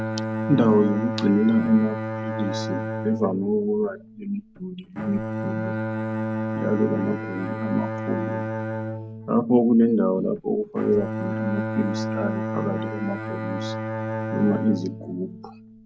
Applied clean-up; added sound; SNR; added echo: none; Bowed string instrument; 5 dB; none.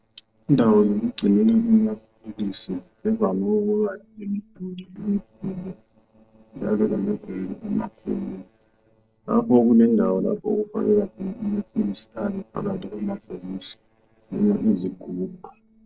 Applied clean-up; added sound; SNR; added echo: neural separator model SepFormer DNS4.